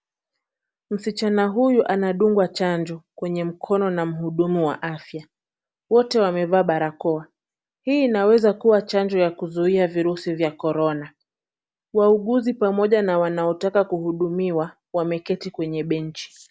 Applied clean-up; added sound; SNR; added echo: none; none; none; none.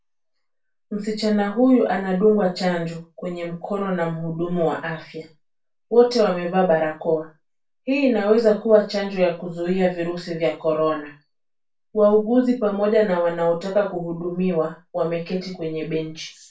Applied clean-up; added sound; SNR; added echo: none; none; none; reverberation time 0.2 s.